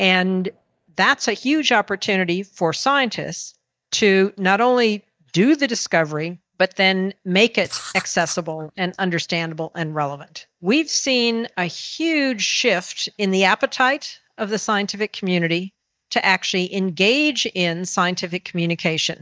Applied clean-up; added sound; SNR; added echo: neural mask model DeepFilterNet 3.